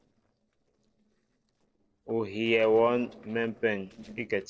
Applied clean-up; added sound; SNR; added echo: neural separator model SepFormer DNS4.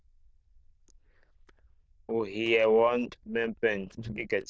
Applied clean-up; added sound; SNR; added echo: neural diffusion model UNIVERSE++.